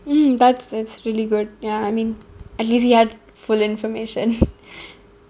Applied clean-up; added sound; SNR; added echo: none; none; none; none.